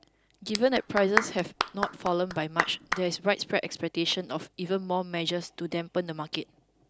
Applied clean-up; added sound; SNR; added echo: none; Clapping; 4 dB; none.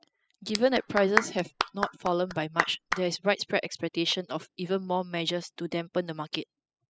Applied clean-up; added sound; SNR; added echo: classical method spectral subtraction.